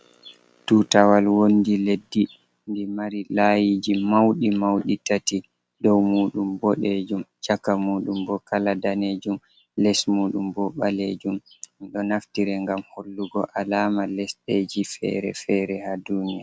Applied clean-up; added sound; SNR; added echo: none; none; none; none.